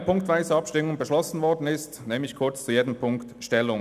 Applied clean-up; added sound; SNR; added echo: none; none; none; none.